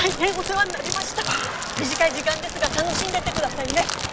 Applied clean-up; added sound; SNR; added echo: none; Crackle; 6 dB; none.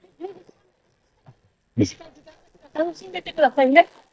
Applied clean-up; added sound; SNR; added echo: neural mask model DeepFilterNet 3.